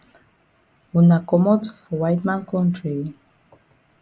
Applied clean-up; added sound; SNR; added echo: none; none; none; none.